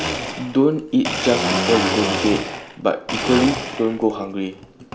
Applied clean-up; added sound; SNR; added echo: none; Domestic sounds, home sounds; 4 dB; none.